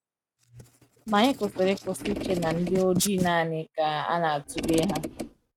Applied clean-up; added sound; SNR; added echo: neural mask model RNNoise.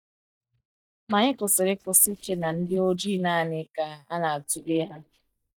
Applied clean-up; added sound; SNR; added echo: neural mask model DeepFilterNet 3.